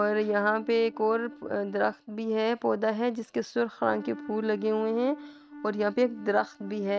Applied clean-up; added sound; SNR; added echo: neural mask model RNNoise.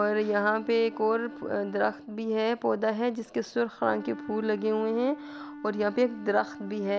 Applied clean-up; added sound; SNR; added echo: none; Wind instrument, woodwind instrument; 15 dB; none.